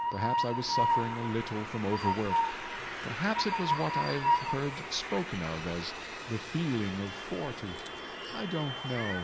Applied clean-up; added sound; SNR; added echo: none; Train; -1 dB; none.